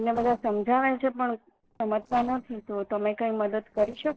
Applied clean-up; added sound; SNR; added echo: neural separator model SepFormer DNS4.